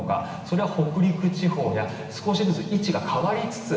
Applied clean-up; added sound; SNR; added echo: none; none; none; reverberation time 2.4 s.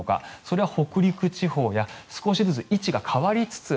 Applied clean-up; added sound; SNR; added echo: none; none; none; none.